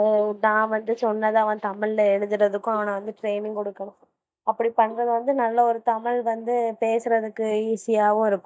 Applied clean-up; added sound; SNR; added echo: neural mask model DeepFilterNet 3.